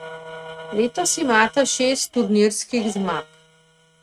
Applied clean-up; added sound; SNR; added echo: neural mask model RNNoise.